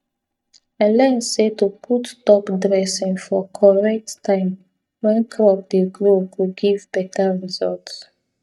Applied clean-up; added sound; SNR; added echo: neural mask model DeepFilterNet 3.